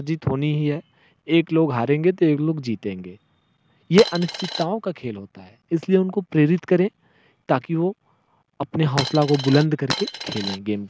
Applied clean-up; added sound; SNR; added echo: none; Coin (dropping); 7 dB; none.